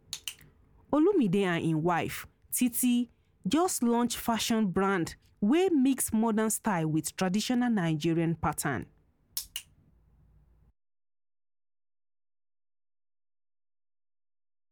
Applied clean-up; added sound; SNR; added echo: none; none; none; none.